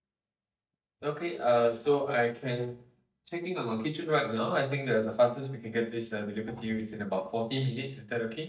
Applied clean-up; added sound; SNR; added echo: neural mask model DeepFilterNet 3.